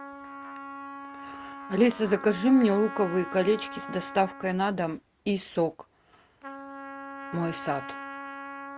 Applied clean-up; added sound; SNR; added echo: none; Trumpet; 12 dB; none.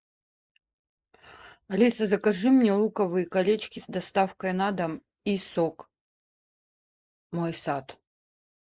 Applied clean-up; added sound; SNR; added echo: neural mask model Resemble Enhance denoiser.